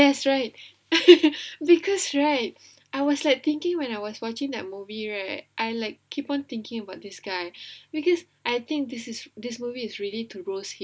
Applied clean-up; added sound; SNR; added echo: none; none; none; none.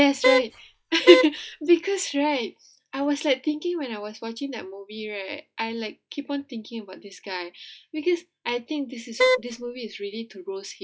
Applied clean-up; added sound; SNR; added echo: classical method log-MMSE.